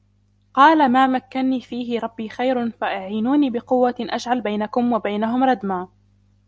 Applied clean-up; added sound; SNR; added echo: none; none; none; none.